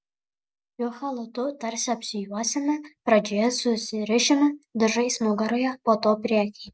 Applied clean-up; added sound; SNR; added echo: none; none; none; none.